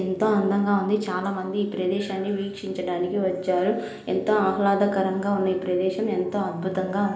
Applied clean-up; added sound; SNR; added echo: none; none; none; none.